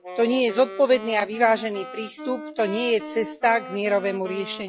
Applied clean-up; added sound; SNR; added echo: classical method log-MMSE.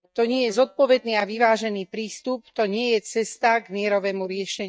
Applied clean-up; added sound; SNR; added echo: neural mask model DeepFilterNet 3.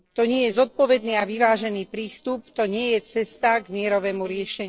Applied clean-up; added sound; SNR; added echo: neural separator model SepFormer DNS4.